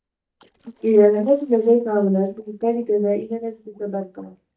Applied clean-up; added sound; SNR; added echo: neural mask model DeepFilterNet 3.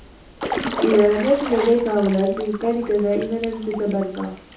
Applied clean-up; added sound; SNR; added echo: none; Drip / Trickle, dribble / Water / Splash, splatter; 11 dB; reverberation time 0.6 s.